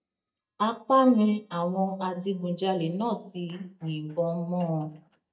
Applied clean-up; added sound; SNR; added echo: neural mask model DeepFilterNet 3.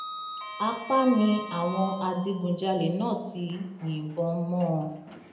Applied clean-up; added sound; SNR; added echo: none; Sliding door; 13 dB; reverberation time 0.7 s.